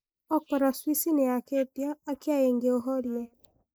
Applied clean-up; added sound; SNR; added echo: neural mask model Resemble Enhance denoiser.